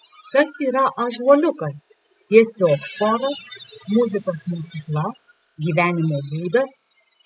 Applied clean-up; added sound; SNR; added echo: classical method spectral subtraction.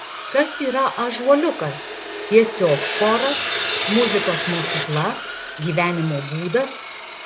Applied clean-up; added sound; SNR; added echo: none; Sawing; 6 dB; none.